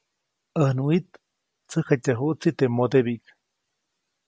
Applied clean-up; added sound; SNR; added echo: none; none; none; none.